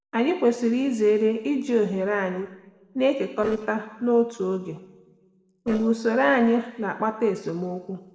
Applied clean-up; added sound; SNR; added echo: neural separator model SepFormer DNS4.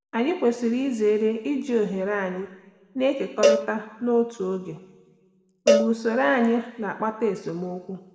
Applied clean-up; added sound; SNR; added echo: none; Cowbell; 2 dB; reverberation time 1.2 s.